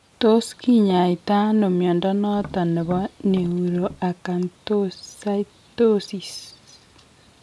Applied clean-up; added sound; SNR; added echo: none; Tap; 17 dB; none.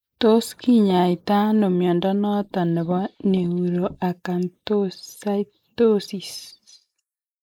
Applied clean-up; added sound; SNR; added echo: neural mask model Resemble Enhance denoiser.